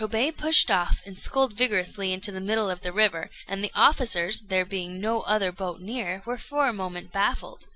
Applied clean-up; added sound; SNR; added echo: none; none; none; none.